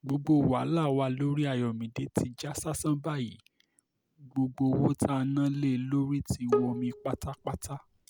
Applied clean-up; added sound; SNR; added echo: none; Bowed string instrument; 5 dB; none.